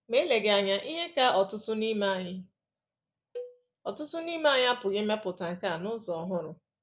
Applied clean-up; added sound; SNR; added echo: none; Cowbell; 18 dB; none.